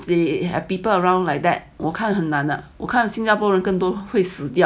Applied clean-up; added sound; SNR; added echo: none; none; none; none.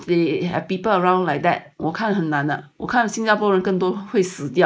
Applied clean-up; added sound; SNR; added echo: neural mask model Resemble Enhance denoiser.